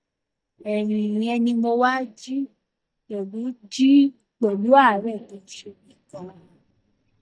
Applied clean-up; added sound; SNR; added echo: neural mask model DeepFilterNet 3.